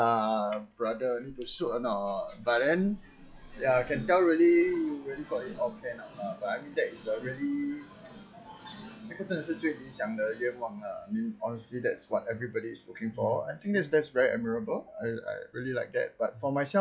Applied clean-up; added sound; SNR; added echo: classical method log-MMSE.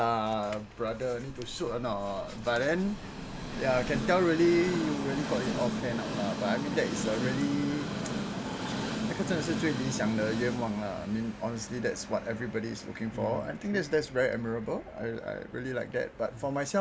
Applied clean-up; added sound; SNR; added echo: none; Train; 6 dB; none.